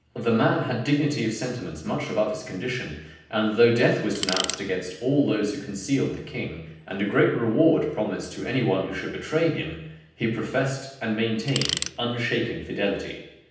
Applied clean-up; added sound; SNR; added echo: none; Tools; 5 dB; reverberation time 0.9 s.